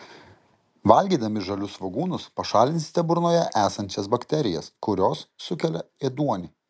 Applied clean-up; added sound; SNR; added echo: none; none; none; none.